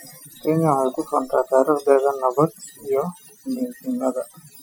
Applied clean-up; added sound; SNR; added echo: classical method Wiener filter.